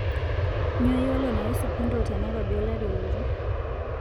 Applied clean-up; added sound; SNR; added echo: none; Aircraft; -4 dB; none.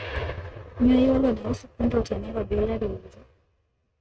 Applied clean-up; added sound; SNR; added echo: neural mask model RNNoise.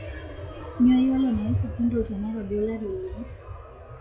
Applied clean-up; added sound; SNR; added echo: classical method log-MMSE.